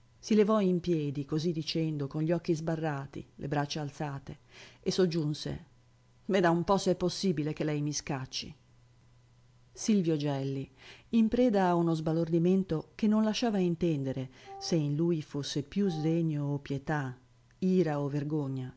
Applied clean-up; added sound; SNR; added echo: none; Wind instrument, woodwind instrument; 19 dB; none.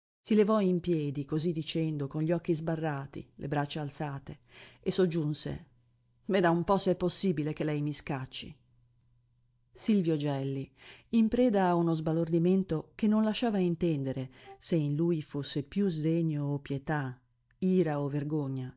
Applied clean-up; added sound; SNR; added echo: neural mask model DeepFilterNet 3.